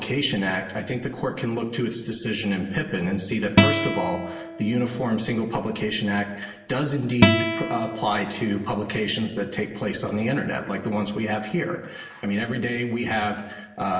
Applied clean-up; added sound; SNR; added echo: none; Acoustic guitar; 0 dB; reverberation time 0.8 s.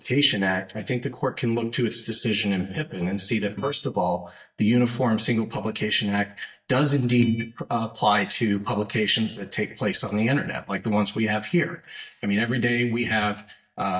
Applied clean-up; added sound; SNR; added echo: neural mask model DeepFilterNet 3.